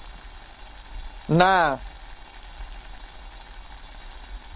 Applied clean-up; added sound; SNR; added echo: none; Boiling; 12 dB; none.